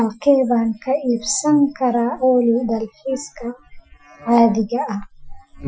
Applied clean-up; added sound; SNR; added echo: classical method Wiener filter.